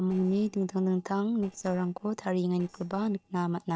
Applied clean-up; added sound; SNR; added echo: neural separator model SepFormer DNS4.